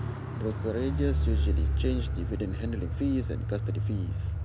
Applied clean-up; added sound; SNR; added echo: none; Car; -5 dB; none.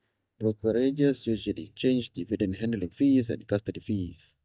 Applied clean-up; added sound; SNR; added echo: neural mask model DeepFilterNet 3.